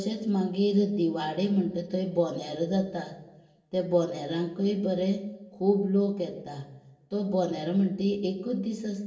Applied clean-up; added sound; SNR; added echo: none; none; none; reverberation time 0.8 s.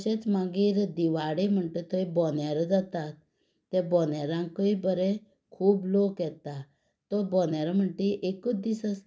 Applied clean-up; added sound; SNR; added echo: none; none; none; none.